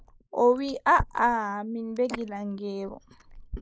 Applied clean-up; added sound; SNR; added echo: neural mask model Resemble Enhance denoiser.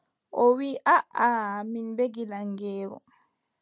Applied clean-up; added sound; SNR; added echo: none; none; none; none.